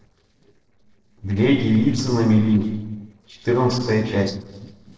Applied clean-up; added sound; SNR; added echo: neural separator model SepFormer DNS4.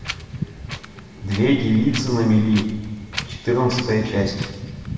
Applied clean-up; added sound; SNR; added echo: none; Wind; 11 dB; reverberation time 1.2 s.